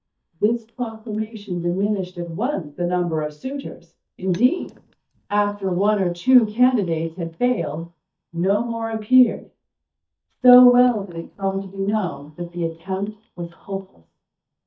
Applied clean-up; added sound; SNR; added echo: neural mask model DeepFilterNet 3.